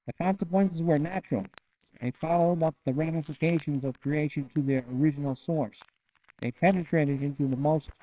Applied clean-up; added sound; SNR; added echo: neural separator model SepFormer WHAMR!.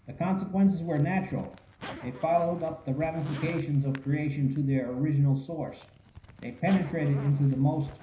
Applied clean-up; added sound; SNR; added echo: none; Zipper (clothing); 19 dB; reverberation time 0.5 s.